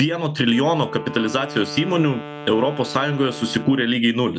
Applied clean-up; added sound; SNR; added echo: none; Wind instrument, woodwind instrument; 15 dB; none.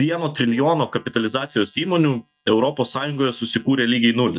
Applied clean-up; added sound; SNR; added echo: neural mask model DeepFilterNet 3.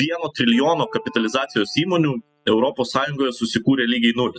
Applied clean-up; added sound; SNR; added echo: classical method spectral subtraction.